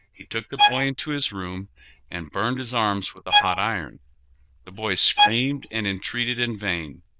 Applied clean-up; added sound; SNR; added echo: neural diffusion model UNIVERSE++.